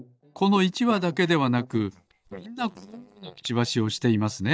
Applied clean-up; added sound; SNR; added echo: neural mask model DeepFilterNet 3.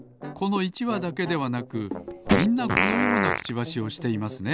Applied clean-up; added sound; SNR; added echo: none; Fart; -1 dB; none.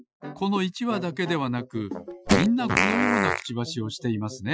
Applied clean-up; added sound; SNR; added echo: classical method Wiener filter.